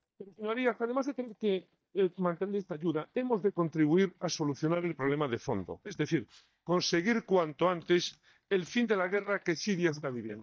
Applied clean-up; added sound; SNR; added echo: neural mask model DeepFilterNet 3.